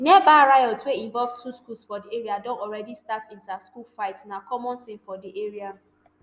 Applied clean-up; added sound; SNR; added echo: none; none; none; none.